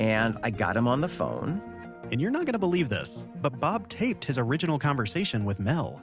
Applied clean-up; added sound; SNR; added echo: none; none; none; none.